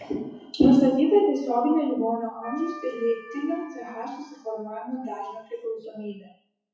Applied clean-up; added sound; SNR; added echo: classical method WPE with log-MMSE.